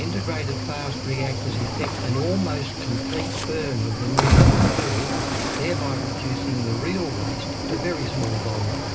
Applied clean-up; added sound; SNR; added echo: none; Cricket / Waves, surf; -4 dB; reverberation time 0.2 s.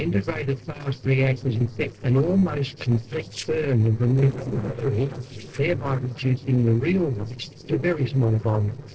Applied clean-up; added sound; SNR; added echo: neural separator model SepFormer DNS4.